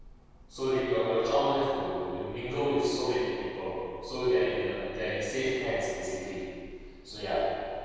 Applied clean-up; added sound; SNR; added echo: none; Bird / Breathing; 19 dB; reverberation time 2.1 s.